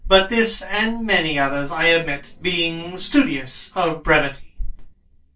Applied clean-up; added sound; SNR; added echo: neural separator model SepFormer DNS4.